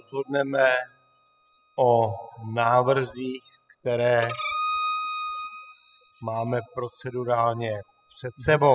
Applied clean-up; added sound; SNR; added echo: classical method spectral subtraction.